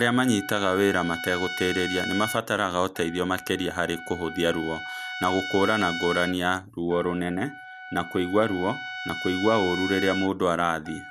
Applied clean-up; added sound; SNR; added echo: none; Trumpet; 9 dB; none.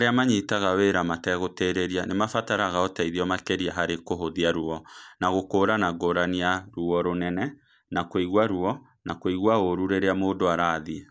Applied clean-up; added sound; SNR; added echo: none; none; none; none.